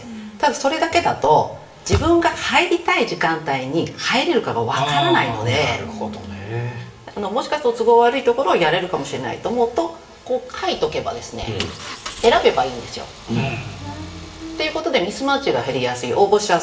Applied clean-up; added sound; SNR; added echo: none; Engine; 16 dB; reverberation time 0.7 s.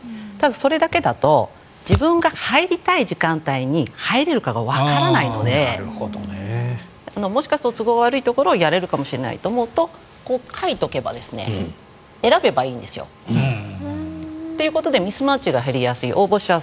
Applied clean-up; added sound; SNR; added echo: none; none; none; none.